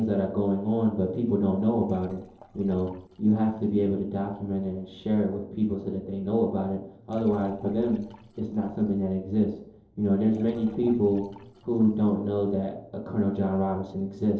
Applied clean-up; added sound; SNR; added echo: neural separator model SepFormer DNS4.